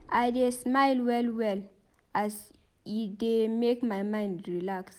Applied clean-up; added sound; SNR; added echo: none; none; none; none.